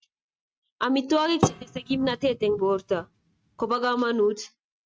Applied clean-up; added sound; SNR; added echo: neural mask model RNNoise.